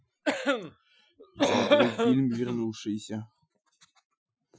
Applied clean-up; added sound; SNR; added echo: classical method Wiener filter.